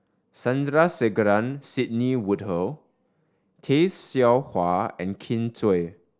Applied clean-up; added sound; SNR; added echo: none; none; none; none.